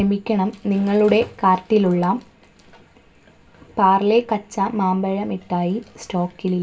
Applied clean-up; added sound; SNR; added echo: none; none; none; reverberation time 0.2 s.